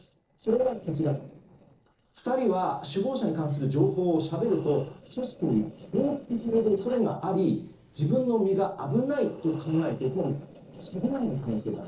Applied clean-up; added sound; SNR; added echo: neural separator model SepFormer DNS4.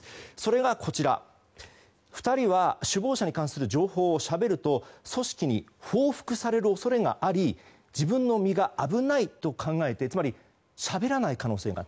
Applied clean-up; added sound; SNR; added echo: none; none; none; none.